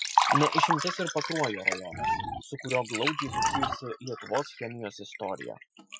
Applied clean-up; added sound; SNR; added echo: classical method Wiener filter.